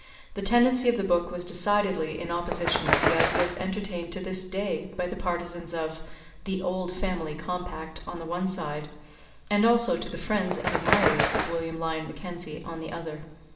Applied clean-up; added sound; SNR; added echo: none; Bird; 0 dB; reverberation time 0.9 s.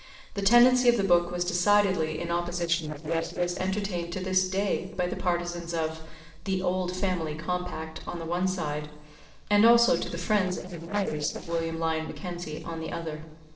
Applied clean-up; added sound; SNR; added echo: neural separator model SepFormer DNS4.